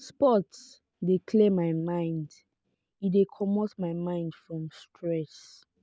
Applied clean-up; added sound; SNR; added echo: none; none; none; none.